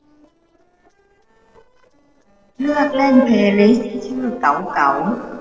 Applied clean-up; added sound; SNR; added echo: neural separator model SepFormer DNS4.